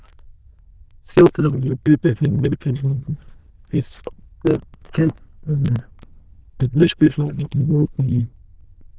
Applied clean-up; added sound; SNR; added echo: neural diffusion model UNIVERSE++.